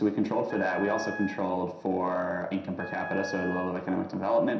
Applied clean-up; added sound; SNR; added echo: none; Wind instrument, woodwind instrument; 13 dB; reverberation time 0.7 s.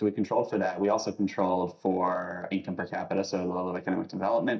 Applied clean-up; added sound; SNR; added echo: neural mask model DeepFilterNet 3.